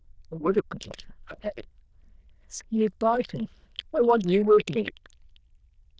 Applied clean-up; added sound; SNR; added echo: neural diffusion model UNIVERSE++.